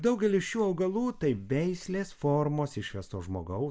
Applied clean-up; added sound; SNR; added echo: none; none; none; none.